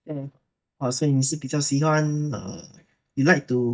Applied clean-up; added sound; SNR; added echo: neural mask model DeepFilterNet 3.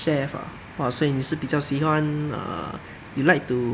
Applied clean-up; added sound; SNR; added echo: none; none; none; none.